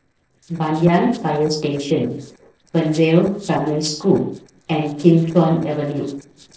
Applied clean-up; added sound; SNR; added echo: neural separator model SepFormer DNS4.